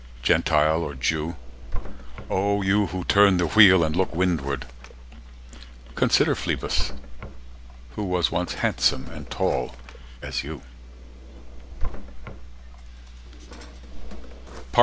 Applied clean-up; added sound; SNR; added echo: none; Drawer open or close; 6 dB; none.